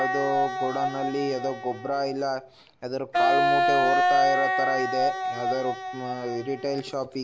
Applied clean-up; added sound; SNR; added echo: none; Wind instrument, woodwind instrument; -3 dB; none.